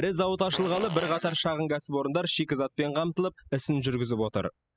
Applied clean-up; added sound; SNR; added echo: classical method spectral subtraction.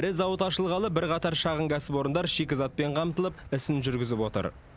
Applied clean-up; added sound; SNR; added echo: none; none; none; none.